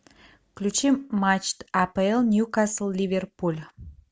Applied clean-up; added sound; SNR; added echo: none; none; none; none.